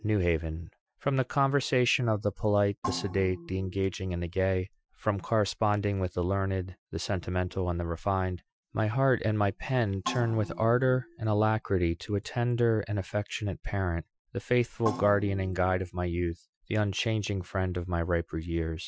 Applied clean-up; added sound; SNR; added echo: classical method Wiener filter.